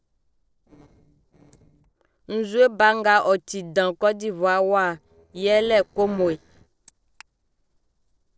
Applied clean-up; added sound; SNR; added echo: neural separator model SepFormer DNS4.